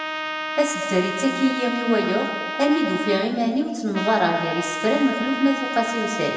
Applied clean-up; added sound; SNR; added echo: none; Trumpet; 6 dB; reverberation time 1.2 s.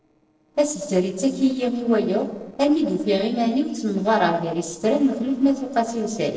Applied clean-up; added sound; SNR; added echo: neural separator model SepFormer DNS4.